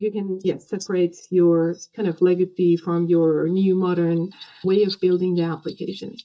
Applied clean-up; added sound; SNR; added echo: neural mask model DeepFilterNet 3.